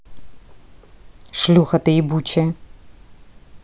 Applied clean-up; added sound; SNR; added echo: none; none; none; none.